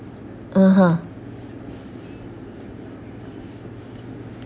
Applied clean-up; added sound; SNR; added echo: none; none; none; none.